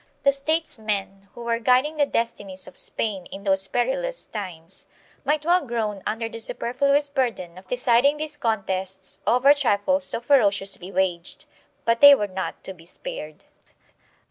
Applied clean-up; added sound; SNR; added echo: none; none; none; none.